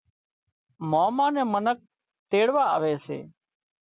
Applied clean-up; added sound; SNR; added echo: none; none; none; none.